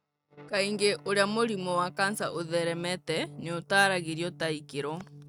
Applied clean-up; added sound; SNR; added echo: neural mask model RNNoise.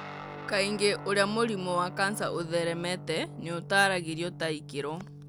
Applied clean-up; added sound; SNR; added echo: none; Guitar; 12 dB; none.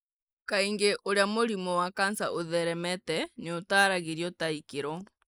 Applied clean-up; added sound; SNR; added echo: neural mask model Resemble Enhance denoiser.